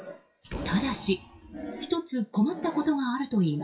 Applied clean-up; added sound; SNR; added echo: classical method WPE with log-MMSE.